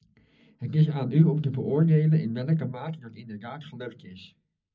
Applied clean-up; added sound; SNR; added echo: none; none; none; reverberation time 0.4 s.